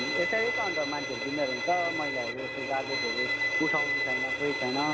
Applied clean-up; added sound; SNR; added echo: none; Bowed string instrument; -2 dB; none.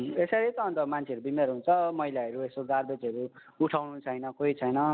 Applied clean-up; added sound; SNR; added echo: none; none; none; none.